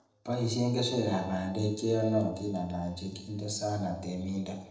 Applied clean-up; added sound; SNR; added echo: neural separator model SepFormer DNS4.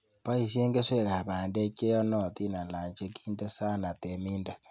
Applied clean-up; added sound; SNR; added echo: none; none; none; none.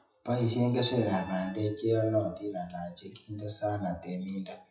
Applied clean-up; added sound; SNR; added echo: classical method WPE with log-MMSE.